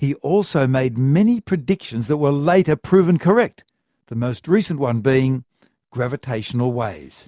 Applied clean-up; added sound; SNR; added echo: none; none; none; none.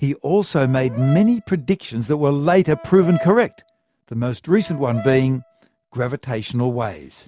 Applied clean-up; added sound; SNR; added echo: none; Brass instrument; 15 dB; none.